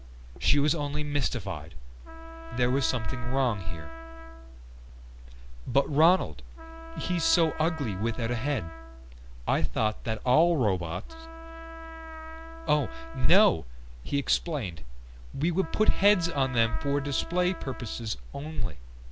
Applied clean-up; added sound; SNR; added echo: none; Trumpet; 20 dB; none.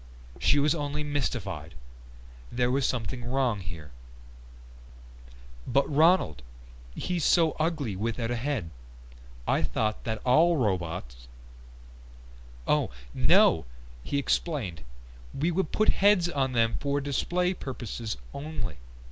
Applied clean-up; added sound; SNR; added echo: none; none; none; none.